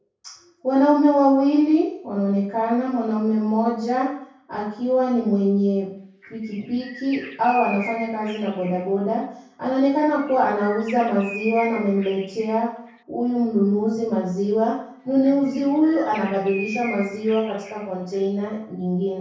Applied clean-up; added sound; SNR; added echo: none; Bird; 17 dB; reverberation time 0.5 s.